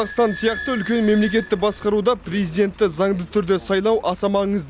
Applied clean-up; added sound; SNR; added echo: none; Squeak / Idling; 17 dB; none.